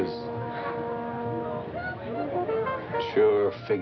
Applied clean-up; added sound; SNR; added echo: none; none; none; none.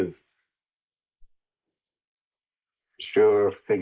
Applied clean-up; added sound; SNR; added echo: neural mask model Resemble Enhance denoiser.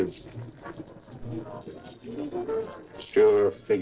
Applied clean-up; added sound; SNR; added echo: neural separator model SepFormer DNS4.